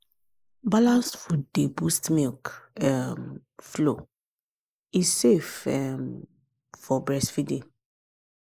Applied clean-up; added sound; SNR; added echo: neural mask model Resemble Enhance denoiser.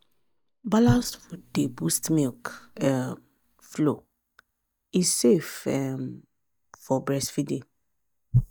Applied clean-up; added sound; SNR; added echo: neural mask model DeepFilterNet 3.